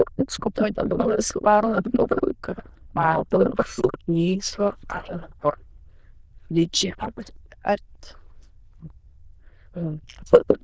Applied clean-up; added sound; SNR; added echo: neural diffusion model UNIVERSE++.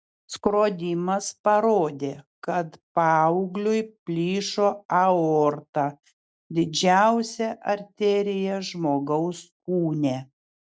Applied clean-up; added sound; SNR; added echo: none; none; none; none.